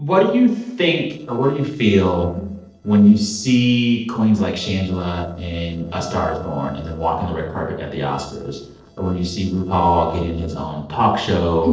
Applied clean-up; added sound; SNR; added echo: neural separator model SepFormer DNS4.